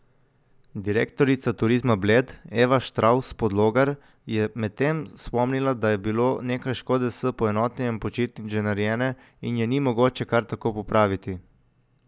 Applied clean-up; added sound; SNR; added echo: none; none; none; none.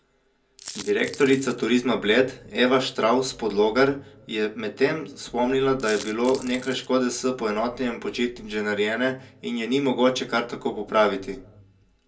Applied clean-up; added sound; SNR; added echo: none; Coin (dropping); 16 dB; reverberation time 0.2 s.